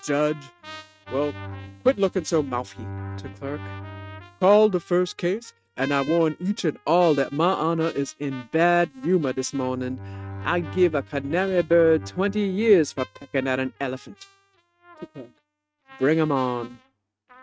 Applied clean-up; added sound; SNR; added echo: neural mask model RNNoise.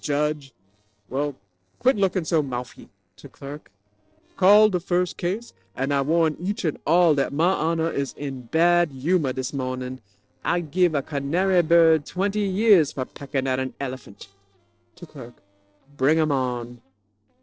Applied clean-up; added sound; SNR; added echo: neural separator model SepFormer DNS4.